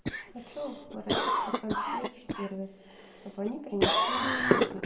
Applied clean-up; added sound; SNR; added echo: none; Cough; -4 dB; reverberation time 1.6 s.